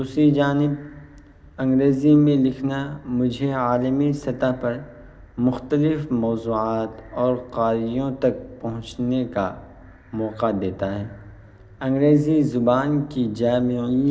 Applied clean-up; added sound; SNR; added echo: none; none; none; none.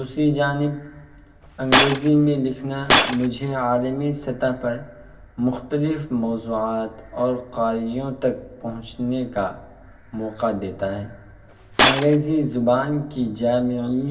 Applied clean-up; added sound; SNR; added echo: none; Shatter; -4 dB; reverberation time 0.2 s.